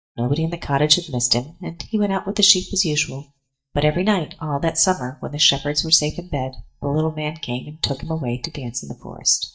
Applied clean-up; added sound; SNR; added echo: neural mask model DeepFilterNet 3.